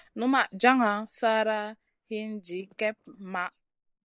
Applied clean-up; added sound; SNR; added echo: neural mask model Resemble Enhance denoiser.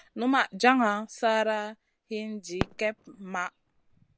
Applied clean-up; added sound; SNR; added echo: none; Fireworks; 15 dB; none.